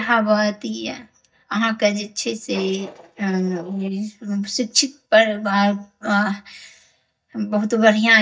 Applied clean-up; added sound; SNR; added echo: neural mask model DeepFilterNet 3.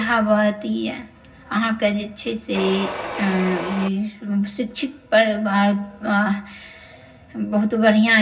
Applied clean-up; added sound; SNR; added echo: none; Mechanisms; 8 dB; reverberation time 0.4 s.